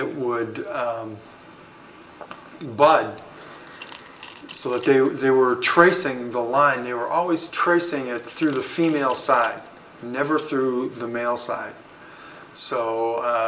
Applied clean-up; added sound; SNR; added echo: none; Coin (dropping) / Glass; 18 dB; reverberation time 1.3 s.